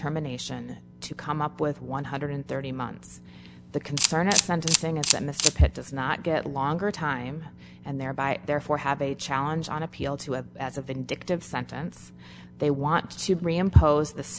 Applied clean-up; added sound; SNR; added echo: none; Camera; 0 dB; none.